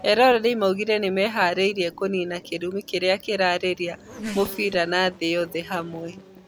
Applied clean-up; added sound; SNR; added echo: none; Race car, auto racing / Accelerating, revving, vroom; 18 dB; none.